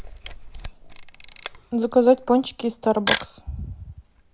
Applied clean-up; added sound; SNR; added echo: none; Camera; 10 dB; none.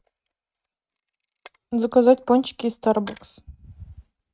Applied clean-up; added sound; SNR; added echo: neural mask model RNNoise.